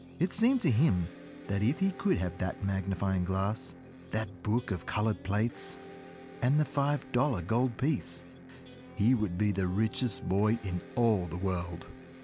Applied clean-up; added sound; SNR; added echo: none; Electric guitar + Guitar; 17 dB; none.